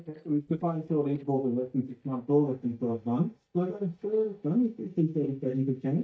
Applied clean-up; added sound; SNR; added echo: neural mask model DeepFilterNet 3.